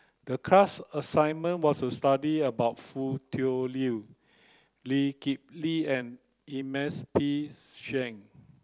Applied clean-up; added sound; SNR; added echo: none; none; none; none.